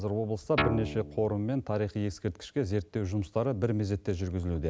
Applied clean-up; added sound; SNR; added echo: none; Guitar; 3 dB; none.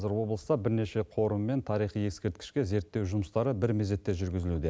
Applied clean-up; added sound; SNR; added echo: none; none; none; none.